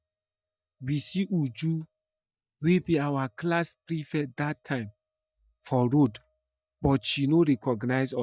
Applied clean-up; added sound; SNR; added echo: neural mask model DeepFilterNet 3.